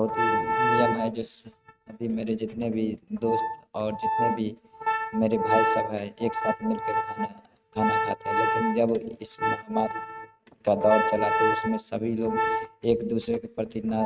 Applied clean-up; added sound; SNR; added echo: neural mask model RNNoise.